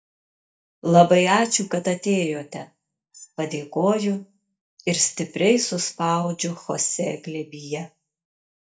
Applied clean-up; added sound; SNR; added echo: neural mask model DeepFilterNet 3.